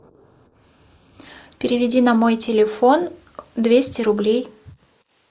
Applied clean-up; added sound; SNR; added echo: neural mask model Resemble Enhance denoiser.